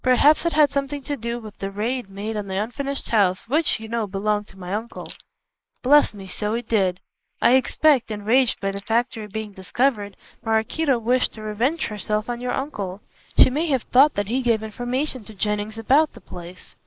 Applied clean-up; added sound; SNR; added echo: neural mask model Resemble Enhance denoiser.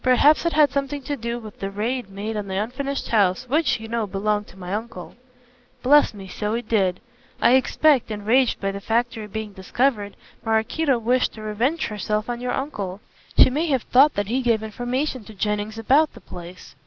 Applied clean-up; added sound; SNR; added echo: none; none; none; none.